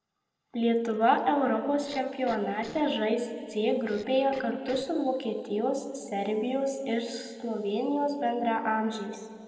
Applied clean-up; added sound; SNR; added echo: neural separator model SepFormer DNS4.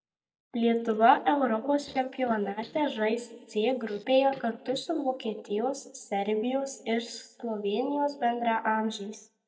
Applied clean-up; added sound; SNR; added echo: neural mask model DeepFilterNet 3.